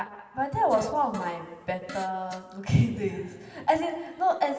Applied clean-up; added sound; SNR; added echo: none; Fart; 16 dB; reverberation time 2.1 s.